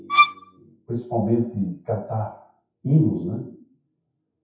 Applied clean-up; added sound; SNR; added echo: classical method WPE with log-MMSE.